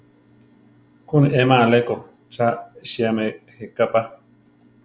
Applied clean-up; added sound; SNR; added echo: none; none; none; none.